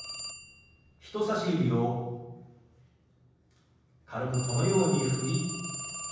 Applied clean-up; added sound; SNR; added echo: none; Telephone; 10 dB; reverberation time 1.1 s.